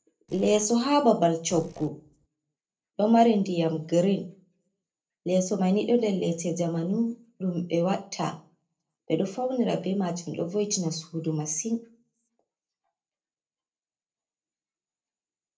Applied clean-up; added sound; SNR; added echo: neural separator model SepFormer DNS4.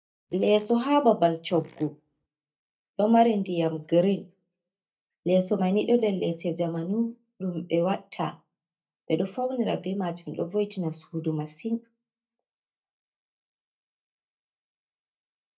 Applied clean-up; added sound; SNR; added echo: neural mask model DeepFilterNet 3.